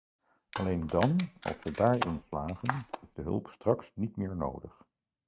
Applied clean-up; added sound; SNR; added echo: neural mask model RNNoise.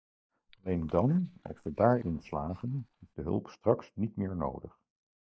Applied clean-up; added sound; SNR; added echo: neural mask model DeepFilterNet 3.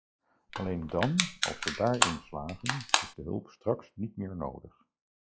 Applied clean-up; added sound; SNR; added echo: classical method log-MMSE.